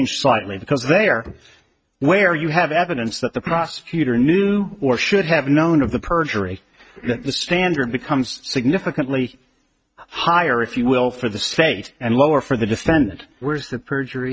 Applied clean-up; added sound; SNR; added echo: neural mask model RNNoise.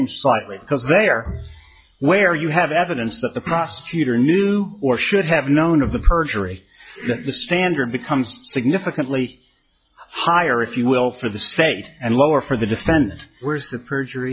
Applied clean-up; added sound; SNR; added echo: classical method log-MMSE.